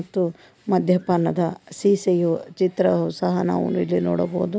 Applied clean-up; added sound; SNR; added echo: none; none; none; none.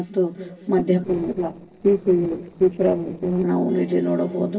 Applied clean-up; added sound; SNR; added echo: neural separator model SepFormer DNS4.